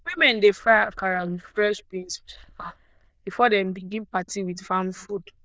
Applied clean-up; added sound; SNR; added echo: neural diffusion model UNIVERSE++.